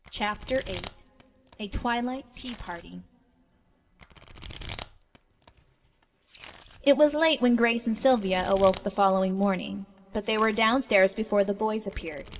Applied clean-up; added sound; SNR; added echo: none; Domestic sounds, home sounds; 19 dB; reverberation time 1.7 s.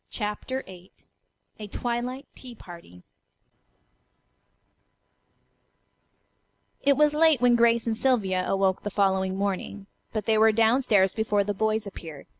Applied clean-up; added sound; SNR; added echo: none; none; none; none.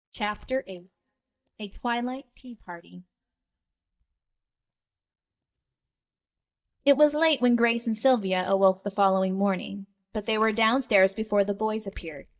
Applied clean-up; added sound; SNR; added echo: neural mask model DeepFilterNet 3.